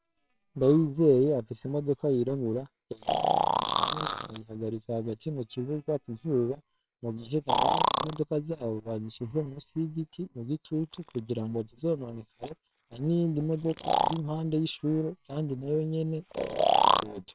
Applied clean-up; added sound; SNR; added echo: neural separator model SepFormer WHAMR!.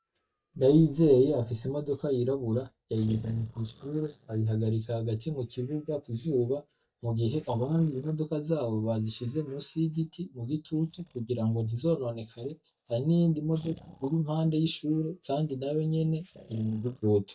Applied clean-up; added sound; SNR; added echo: neural mask model DeepFilterNet 3.